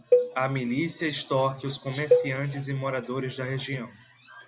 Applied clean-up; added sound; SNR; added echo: none; Cowbell; -1 dB; none.